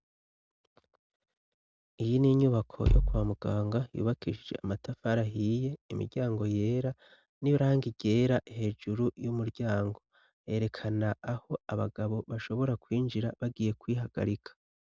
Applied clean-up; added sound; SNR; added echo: none; Bass drum; -1 dB; none.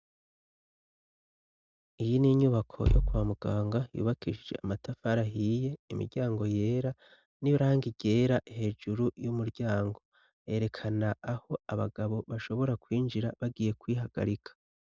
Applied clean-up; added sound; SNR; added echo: neural mask model DeepFilterNet 3.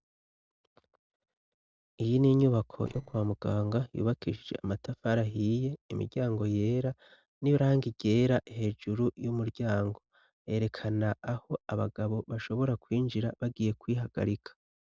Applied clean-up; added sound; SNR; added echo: neural separator model SepFormer DNS4.